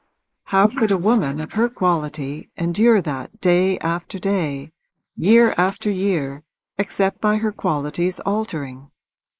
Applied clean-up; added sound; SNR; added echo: neural mask model Resemble Enhance denoiser.